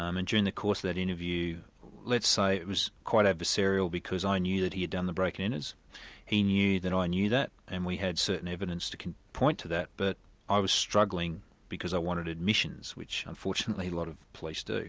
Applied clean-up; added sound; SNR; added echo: none; none; none; none.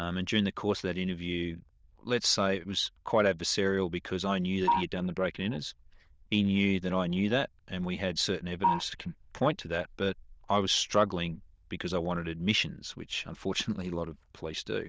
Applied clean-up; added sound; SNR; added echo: neural diffusion model UNIVERSE++.